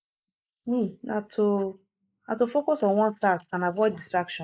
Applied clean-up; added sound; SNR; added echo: neural mask model Resemble Enhance denoiser.